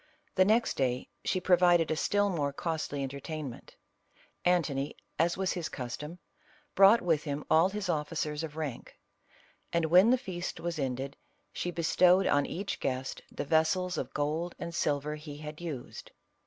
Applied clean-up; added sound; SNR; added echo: none; none; none; none.